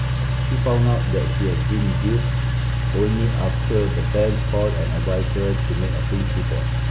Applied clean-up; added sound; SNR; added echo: none; Engine; -5 dB; none.